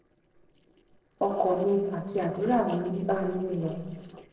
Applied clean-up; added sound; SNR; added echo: neural separator model SepFormer DNS4.